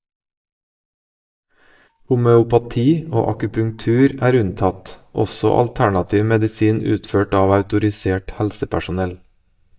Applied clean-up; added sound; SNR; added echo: neural mask model DeepFilterNet 3.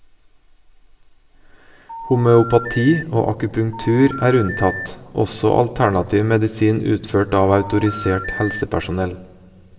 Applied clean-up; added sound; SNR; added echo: none; Telephone; 12 dB; reverberation time 0.9 s.